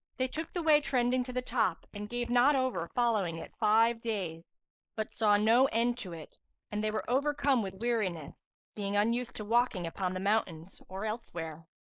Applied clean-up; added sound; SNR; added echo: neural mask model Resemble Enhance denoiser.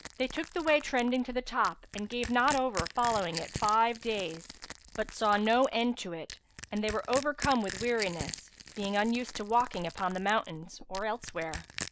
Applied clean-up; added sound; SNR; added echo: none; Crushing; 12 dB; none.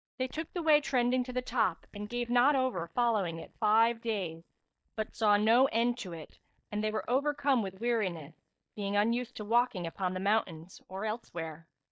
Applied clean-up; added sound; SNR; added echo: neural mask model DeepFilterNet 3.